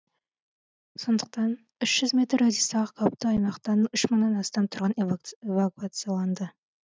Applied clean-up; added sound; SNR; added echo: none; none; none; none.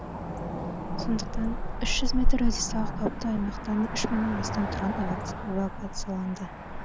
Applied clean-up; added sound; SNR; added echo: none; Cricket / Motor vehicle (road); -2 dB; none.